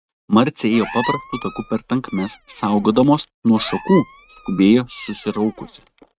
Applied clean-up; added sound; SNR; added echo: neural mask model RNNoise.